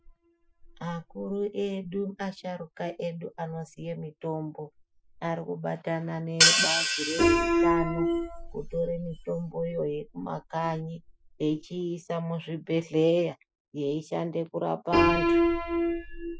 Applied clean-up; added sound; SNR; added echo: classical method Wiener filter.